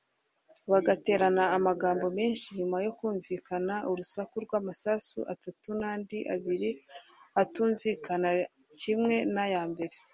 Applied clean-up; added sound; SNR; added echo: none; none; none; none.